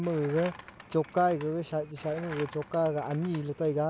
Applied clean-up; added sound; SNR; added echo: none; Skateboard; 17 dB; none.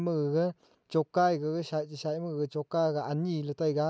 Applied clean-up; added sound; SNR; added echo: none; none; none; none.